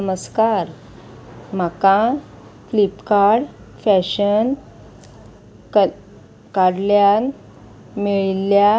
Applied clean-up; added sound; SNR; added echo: none; none; none; none.